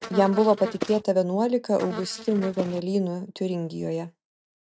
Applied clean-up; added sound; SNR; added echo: neural mask model RNNoise.